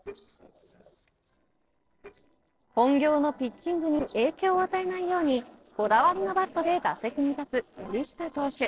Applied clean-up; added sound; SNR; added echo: neural separator model SepFormer DNS4.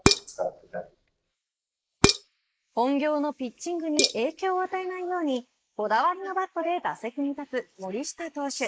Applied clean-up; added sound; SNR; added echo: neural mask model Resemble Enhance denoiser.